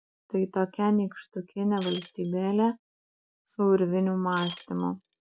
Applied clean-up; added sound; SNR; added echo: none; Shatter; 15 dB; none.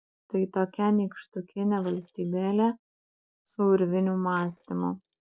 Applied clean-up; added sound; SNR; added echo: neural separator model SepFormer DNS4.